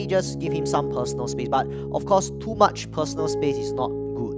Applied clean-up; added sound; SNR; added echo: none; Piano; 3 dB; none.